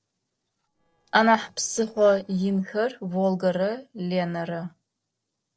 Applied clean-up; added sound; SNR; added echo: neural separator model SepFormer DNS4.